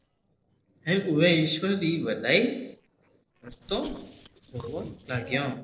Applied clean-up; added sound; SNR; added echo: neural separator model SepFormer DNS4.